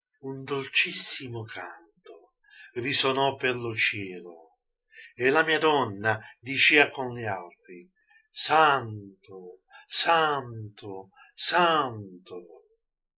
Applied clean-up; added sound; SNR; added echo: neural mask model Resemble Enhance denoiser.